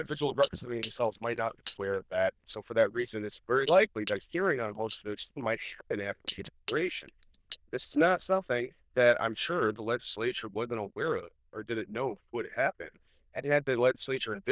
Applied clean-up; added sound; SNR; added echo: neural diffusion model UNIVERSE++.